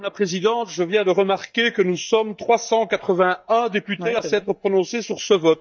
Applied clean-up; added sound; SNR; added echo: neural mask model DeepFilterNet 3.